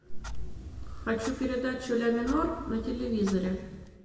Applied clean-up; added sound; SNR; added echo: none; Clock; 12 dB; reverberation time 1.2 s.